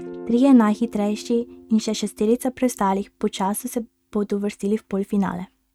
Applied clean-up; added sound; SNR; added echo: neural mask model RNNoise.